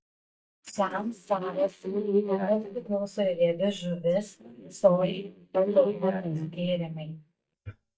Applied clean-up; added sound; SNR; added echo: neural mask model DeepFilterNet 3.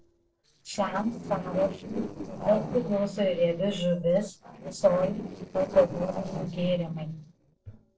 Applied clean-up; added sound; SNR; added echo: neural separator model SepFormer DNS4.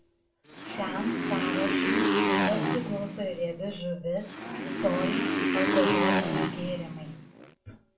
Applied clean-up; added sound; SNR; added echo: none; Motorcycle; -5 dB; reverberation time 0.3 s.